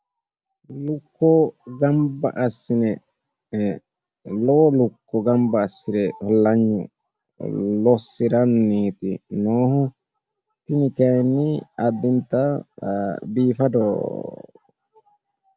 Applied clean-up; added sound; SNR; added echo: none; none; none; none.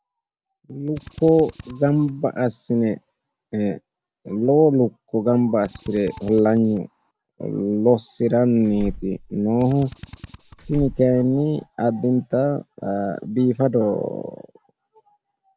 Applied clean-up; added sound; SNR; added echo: none; Drill + Slam; 17 dB; none.